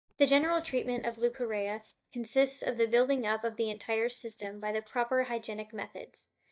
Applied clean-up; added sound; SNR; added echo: neural mask model DeepFilterNet 3.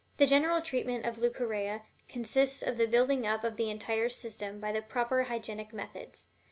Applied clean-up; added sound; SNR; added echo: none; none; none; none.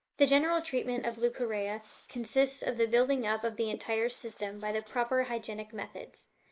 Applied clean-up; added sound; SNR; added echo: neural mask model Resemble Enhance denoiser.